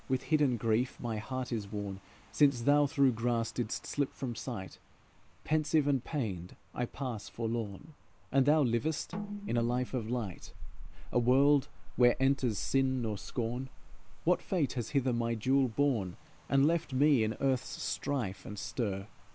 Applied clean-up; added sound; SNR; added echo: none; Rain + Snare drum; 12 dB; none.